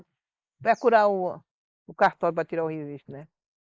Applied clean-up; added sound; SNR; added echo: neural mask model Resemble Enhance denoiser.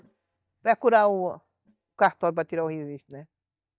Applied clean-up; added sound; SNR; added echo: neural mask model DeepFilterNet 3.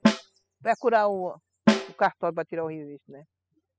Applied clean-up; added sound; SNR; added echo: classical method spectral subtraction.